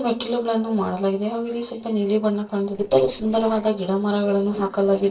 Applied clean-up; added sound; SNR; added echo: neural separator model SepFormer DNS4.